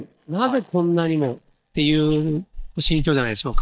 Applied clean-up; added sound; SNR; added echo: neural mask model DeepFilterNet 3.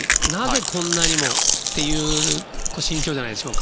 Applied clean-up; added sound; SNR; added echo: none; Chewing, mastication; -3 dB; none.